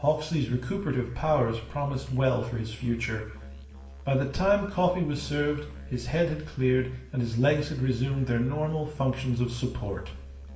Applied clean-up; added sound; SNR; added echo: none; Musical instrument; 15 dB; reverberation time 0.9 s.